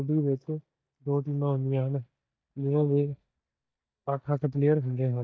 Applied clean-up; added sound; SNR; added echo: neural mask model DeepFilterNet 3.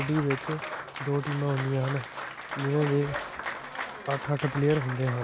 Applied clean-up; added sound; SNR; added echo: none; Applause; 7 dB; none.